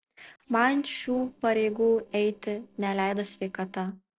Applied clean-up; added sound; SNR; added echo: neural separator model SepFormer DNS4.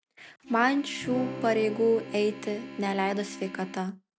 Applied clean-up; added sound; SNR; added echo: none; Acoustic guitar / Strum + Organ; 11 dB; none.